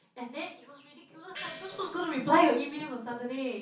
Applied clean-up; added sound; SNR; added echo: none; Gong; 16 dB; reverberation time 0.6 s.